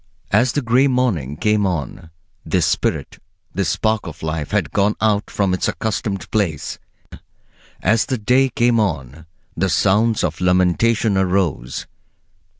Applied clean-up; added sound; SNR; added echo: none; none; none; none.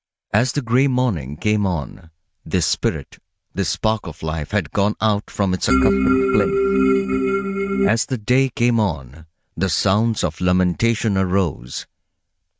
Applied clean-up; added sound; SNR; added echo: neural mask model RNNoise.